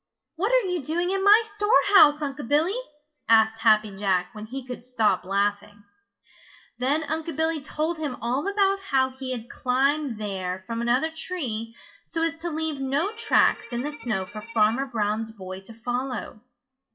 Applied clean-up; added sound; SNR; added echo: classical method WPE with log-MMSE.